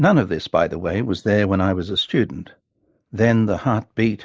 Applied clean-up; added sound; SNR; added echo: neural mask model Resemble Enhance denoiser.